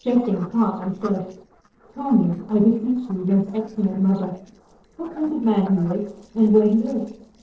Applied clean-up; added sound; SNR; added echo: neural separator model SepFormer DNS4.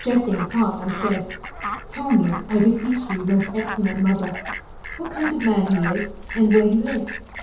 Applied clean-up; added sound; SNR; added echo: none; Fowl; 11 dB; reverberation time 0.8 s.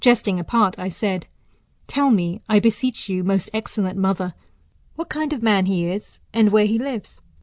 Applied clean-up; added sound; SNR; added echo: none; none; none; none.